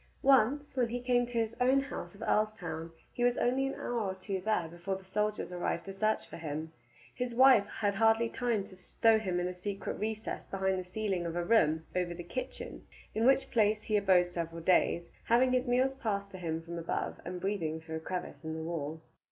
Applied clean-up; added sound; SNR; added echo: none; none; none; none.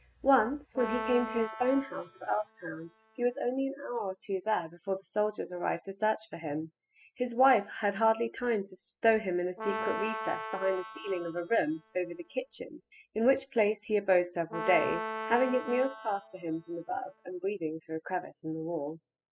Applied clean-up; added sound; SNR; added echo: classical method spectral subtraction.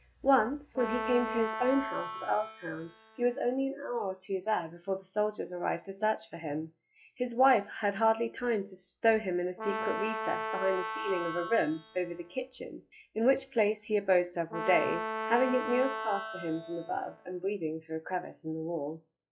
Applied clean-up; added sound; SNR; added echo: classical method log-MMSE.